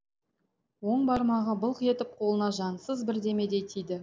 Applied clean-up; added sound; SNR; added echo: none; none; none; none.